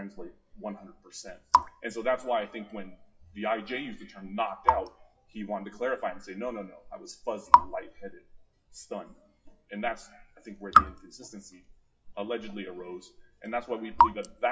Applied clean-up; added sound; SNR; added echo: classical method WPE with log-MMSE.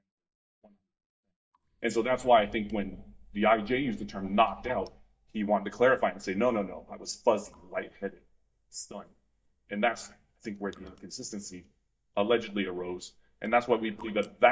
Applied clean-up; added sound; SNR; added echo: neural mask model DeepFilterNet 3.